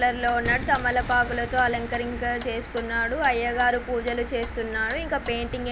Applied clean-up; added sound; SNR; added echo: none; Clock + Boom; 11 dB; none.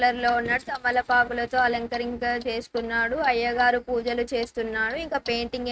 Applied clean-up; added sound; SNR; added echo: neural mask model RNNoise.